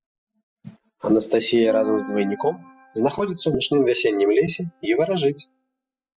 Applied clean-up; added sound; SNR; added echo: classical method spectral subtraction.